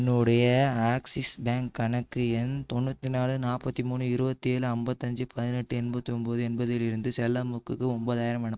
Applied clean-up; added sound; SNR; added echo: neural mask model RNNoise.